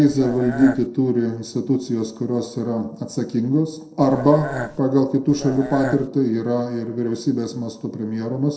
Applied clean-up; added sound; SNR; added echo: neural separator model SepFormer DNS4.